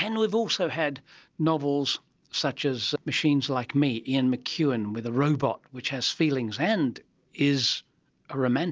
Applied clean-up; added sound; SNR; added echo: none; none; none; none.